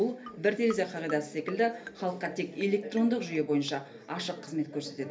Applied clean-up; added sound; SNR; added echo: none; Marimba, xylophone; 19 dB; reverberation time 0.3 s.